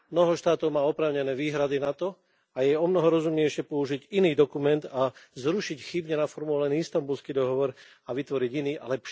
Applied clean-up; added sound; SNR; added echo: none; none; none; none.